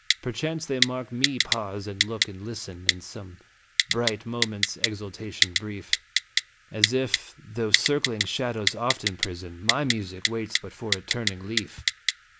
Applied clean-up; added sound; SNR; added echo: none; Typing; -2 dB; none.